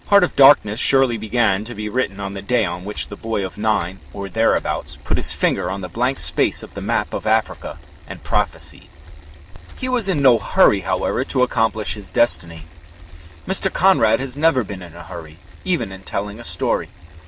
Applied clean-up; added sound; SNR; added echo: none; Bicycle; 19 dB; none.